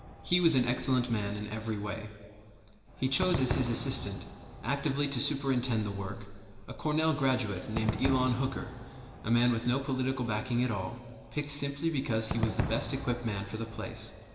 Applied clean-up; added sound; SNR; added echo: none; Crowd / Cheering / Fireworks; 10 dB; reverberation time 2.0 s.